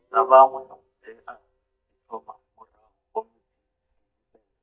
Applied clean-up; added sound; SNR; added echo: neural mask model DeepFilterNet 3.